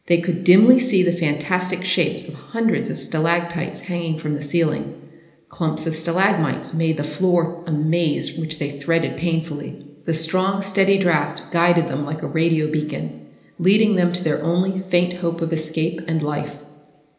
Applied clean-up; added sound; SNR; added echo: none; none; none; reverberation time 1.0 s.